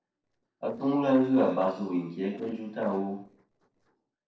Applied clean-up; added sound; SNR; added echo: neural separator model SepFormer DNS4.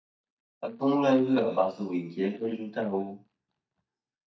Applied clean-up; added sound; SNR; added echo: neural mask model DeepFilterNet 3.